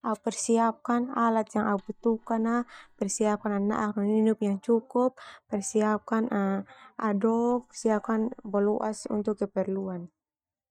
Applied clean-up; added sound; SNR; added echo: neural mask model DeepFilterNet 3.